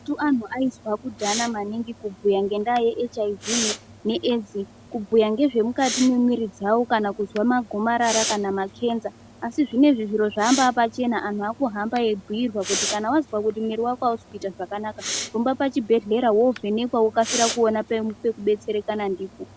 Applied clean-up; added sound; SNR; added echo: none; Respiratory sounds; 12 dB; none.